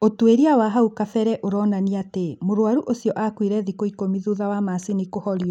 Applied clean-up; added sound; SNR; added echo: none; none; none; none.